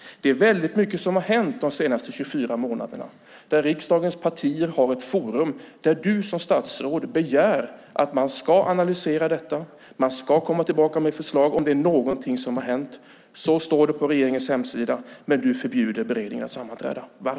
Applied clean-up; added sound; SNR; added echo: none; none; none; none.